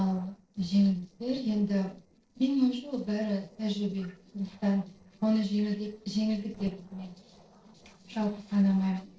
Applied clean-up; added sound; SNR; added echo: neural separator model SepFormer DNS4.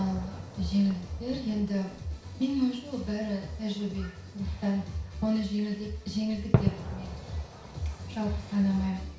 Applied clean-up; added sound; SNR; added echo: none; Fireworks; 7 dB; reverberation time 0.6 s.